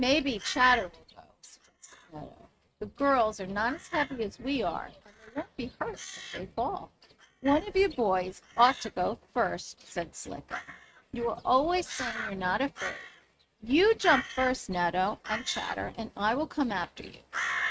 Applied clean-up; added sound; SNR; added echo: neural mask model RNNoise.